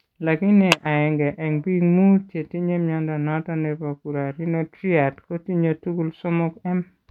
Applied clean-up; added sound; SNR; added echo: neural mask model RNNoise.